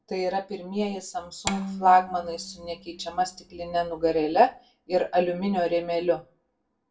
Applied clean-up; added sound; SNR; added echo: none; Bowed string instrument; 11 dB; reverberation time 0.2 s.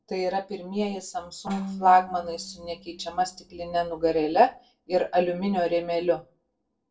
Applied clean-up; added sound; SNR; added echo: neural separator model SepFormer DNS4.